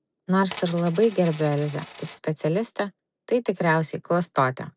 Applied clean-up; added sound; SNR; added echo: none; Coin (dropping); 14 dB; none.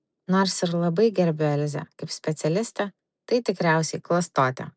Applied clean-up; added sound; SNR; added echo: none; none; none; none.